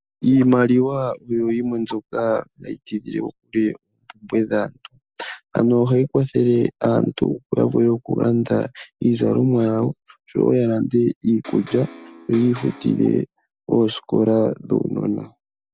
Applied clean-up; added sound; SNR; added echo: none; Electric guitar; 19 dB; none.